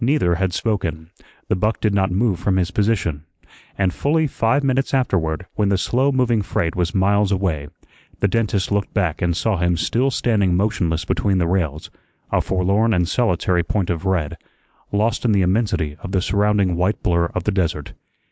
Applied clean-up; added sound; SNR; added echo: neural mask model Resemble Enhance denoiser.